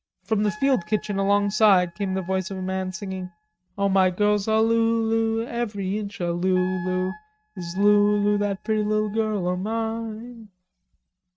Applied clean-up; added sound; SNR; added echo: neural mask model RNNoise.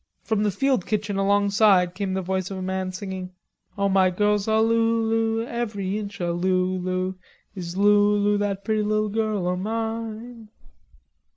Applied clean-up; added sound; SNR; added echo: neural mask model Resemble Enhance denoiser.